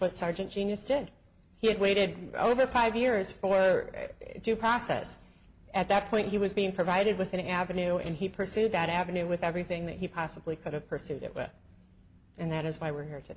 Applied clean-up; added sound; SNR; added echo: none; none; none; none.